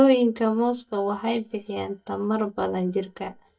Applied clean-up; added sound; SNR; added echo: neural mask model DeepFilterNet 3.